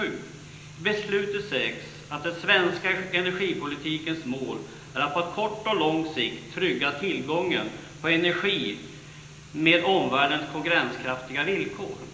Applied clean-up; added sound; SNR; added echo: none; none; none; reverberation time 0.9 s.